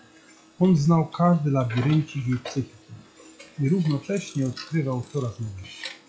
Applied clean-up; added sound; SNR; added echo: classical method log-MMSE.